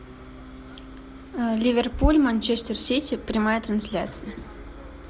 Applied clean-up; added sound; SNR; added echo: none; Bus; 18 dB; none.